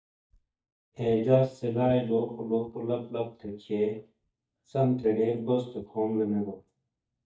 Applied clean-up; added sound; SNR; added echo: neural mask model DeepFilterNet 3.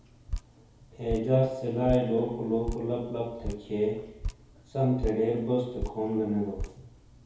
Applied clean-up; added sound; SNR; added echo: none; Drip; 10 dB; reverberation time 2.0 s.